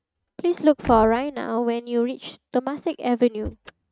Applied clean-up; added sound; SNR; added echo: neural mask model RNNoise.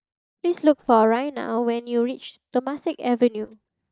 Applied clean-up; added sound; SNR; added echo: neural mask model DeepFilterNet 3.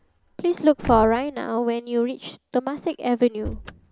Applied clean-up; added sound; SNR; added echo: none; Slam / Car; 15 dB; none.